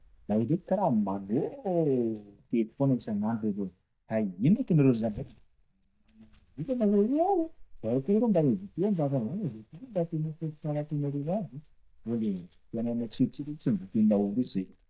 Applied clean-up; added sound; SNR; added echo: neural mask model DeepFilterNet 3.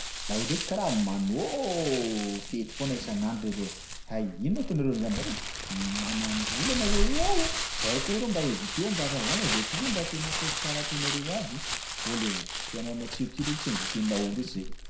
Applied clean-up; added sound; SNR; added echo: none; Crumpling, crinkling; 1 dB; reverberation time 0.4 s.